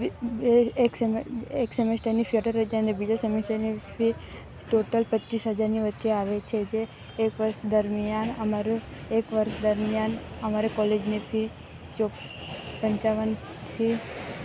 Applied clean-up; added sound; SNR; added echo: none; none; none; none.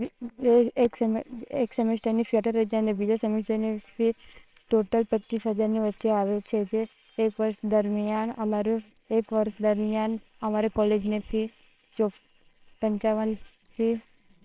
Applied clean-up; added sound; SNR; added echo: neural separator model SepFormer WHAMR!.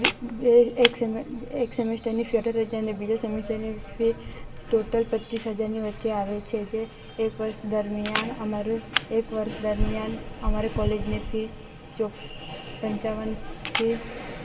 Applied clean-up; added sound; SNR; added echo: none; Camera; 7 dB; reverberation time 0.6 s.